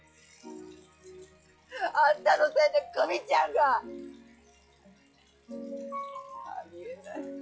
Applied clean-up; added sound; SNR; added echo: classical method log-MMSE.